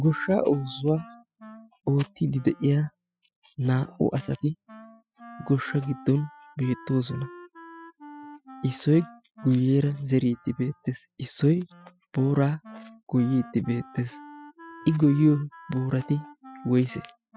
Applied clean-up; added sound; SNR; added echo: classical method spectral subtraction.